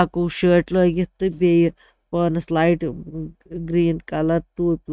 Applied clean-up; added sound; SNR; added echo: neural mask model RNNoise.